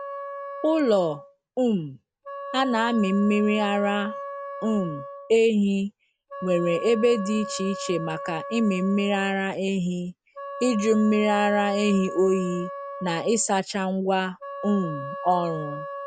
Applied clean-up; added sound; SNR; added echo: none; Wind instrument, woodwind instrument; 11 dB; none.